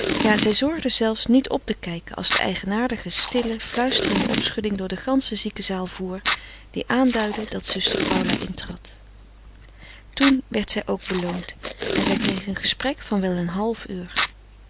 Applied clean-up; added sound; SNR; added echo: none; Packing tape, duct tape; 5 dB; none.